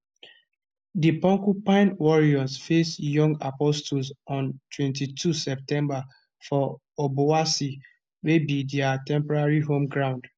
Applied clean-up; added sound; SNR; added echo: none; none; none; none.